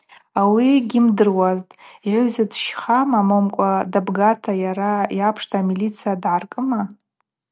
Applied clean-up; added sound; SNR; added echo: none; none; none; none.